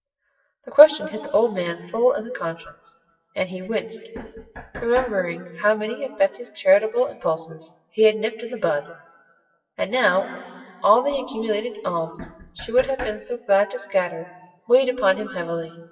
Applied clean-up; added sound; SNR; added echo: classical method WPE with log-MMSE.